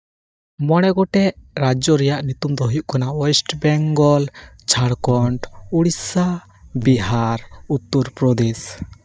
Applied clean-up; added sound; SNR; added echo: neural mask model DeepFilterNet 3.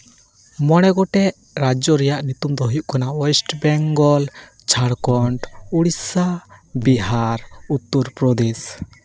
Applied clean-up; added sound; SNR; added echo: neural separator model SepFormer DNS4.